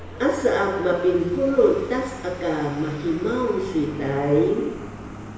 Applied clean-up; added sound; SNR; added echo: none; Vehicle; 14 dB; reverberation time 1.0 s.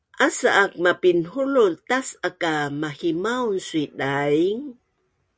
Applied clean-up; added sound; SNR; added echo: none; none; none; none.